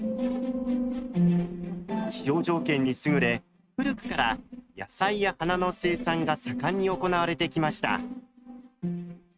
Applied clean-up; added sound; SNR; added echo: neural mask model RNNoise.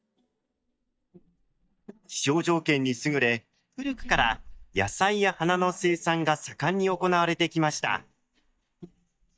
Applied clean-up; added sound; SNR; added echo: neural mask model DeepFilterNet 3.